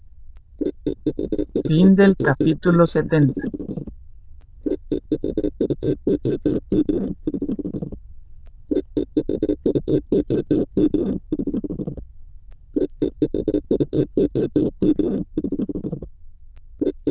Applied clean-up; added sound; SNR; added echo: neural diffusion model UNIVERSE++.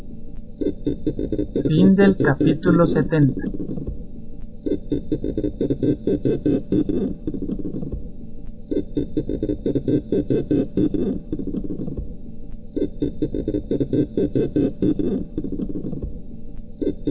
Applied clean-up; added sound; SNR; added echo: none; Squeak; -4 dB; none.